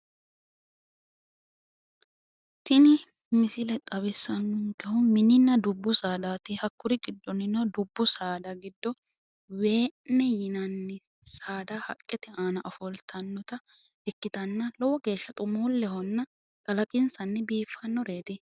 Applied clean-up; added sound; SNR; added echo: none; none; none; none.